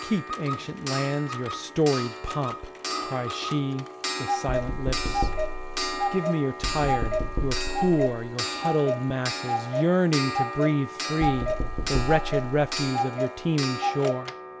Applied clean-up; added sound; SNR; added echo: none; Clock + Knock; 1 dB; none.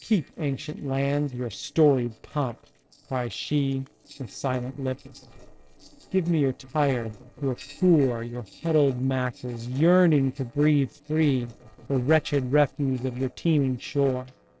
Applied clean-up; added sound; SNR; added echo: neural separator model SepFormer DNS4.